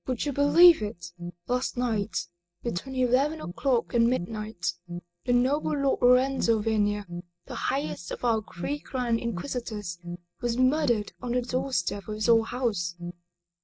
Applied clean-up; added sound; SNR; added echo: neural mask model DeepFilterNet 3.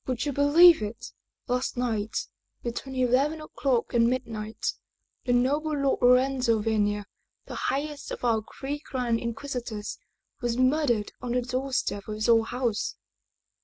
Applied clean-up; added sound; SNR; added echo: none; none; none; none.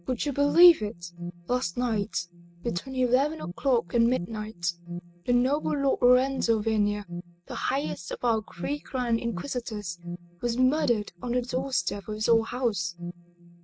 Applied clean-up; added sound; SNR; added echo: neural mask model RNNoise.